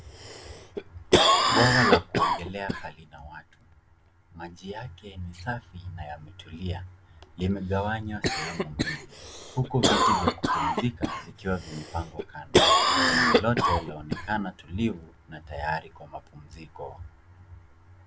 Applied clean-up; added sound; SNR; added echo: none; Cough; -5 dB; none.